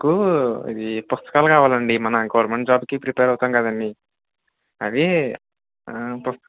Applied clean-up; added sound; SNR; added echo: none; none; none; none.